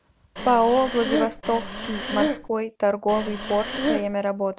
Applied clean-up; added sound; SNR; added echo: none; Breathing; 4 dB; none.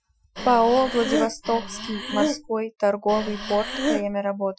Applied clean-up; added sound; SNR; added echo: classical method Wiener filter.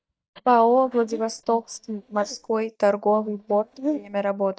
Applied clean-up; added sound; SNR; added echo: neural mask model DeepFilterNet 3.